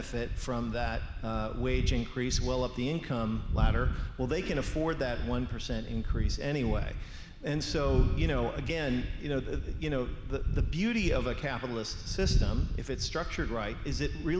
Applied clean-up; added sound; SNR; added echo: none; Wind; -1 dB; none.